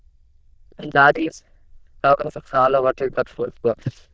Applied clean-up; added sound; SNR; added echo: neural diffusion model UNIVERSE++.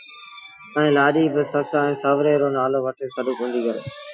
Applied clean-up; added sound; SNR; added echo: classical method Wiener filter.